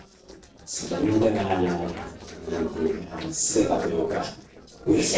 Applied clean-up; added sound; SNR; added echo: neural separator model SepFormer DNS4.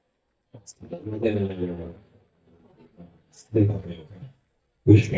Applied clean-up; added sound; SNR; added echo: neural mask model DeepFilterNet 3.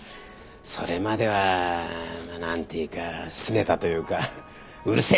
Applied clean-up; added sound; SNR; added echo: none; none; none; none.